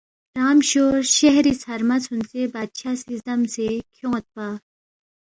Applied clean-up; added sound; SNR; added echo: none; none; none; none.